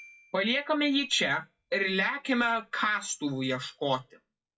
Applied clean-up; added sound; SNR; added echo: classical method WPE with log-MMSE.